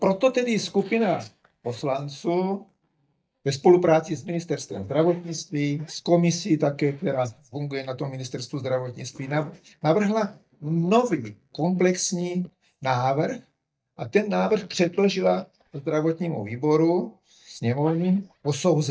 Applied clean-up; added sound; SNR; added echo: neural mask model DeepFilterNet 3.